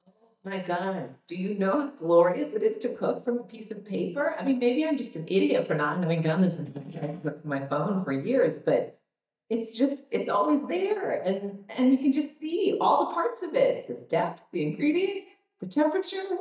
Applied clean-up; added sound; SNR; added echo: neural mask model DeepFilterNet 3.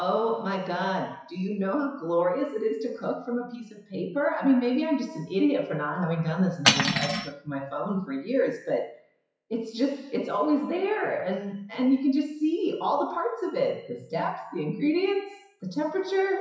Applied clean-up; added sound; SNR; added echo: classical method WPE with log-MMSE.